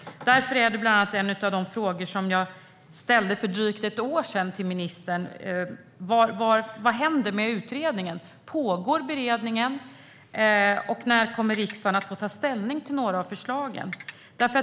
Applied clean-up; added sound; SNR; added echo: none; Ratchet, pawl; 9 dB; none.